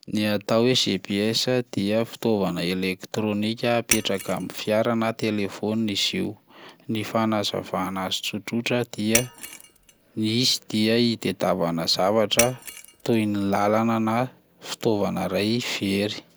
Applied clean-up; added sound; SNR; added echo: none; Shatter; 6 dB; none.